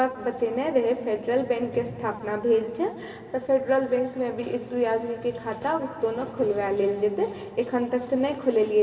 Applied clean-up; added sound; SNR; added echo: none; none; none; reverberation time 2.7 s.